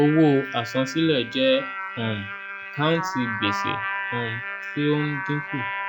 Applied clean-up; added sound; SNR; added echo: classical method log-MMSE.